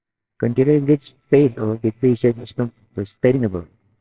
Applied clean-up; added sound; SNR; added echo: neural separator model SepFormer WHAMR!.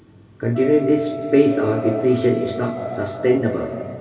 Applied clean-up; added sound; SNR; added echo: none; Wind instrument, woodwind instrument; 13 dB; reverberation time 2.7 s.